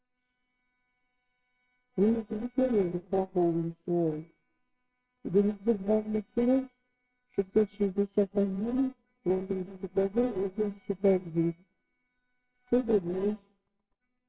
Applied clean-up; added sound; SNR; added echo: neural separator model SepFormer WHAMR!.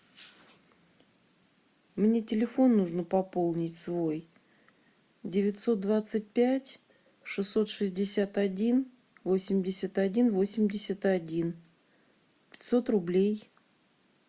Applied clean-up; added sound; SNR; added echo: none; none; none; none.